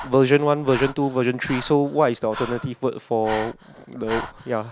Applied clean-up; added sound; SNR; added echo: none; Breathing; 14 dB; none.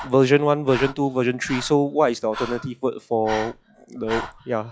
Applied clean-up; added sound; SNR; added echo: classical method log-MMSE.